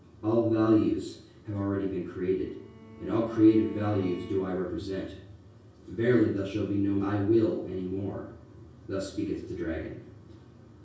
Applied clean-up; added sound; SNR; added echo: none; Bowed string instrument; 19 dB; reverberation time 0.6 s.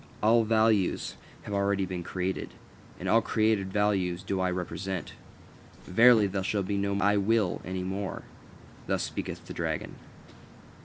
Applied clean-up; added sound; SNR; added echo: none; none; none; none.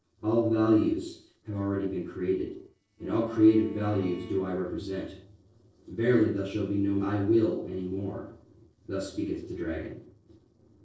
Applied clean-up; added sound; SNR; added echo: neural separator model SepFormer DNS4.